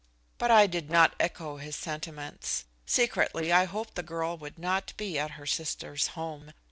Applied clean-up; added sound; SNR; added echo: neural separator model SepFormer DNS4.